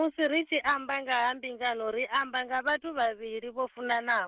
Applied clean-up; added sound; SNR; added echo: neural mask model Resemble Enhance denoiser.